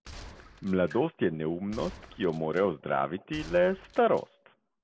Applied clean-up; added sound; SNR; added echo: none; Gunshot, gunfire; 20 dB; none.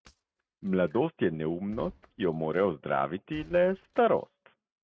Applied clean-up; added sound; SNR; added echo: neural mask model RNNoise.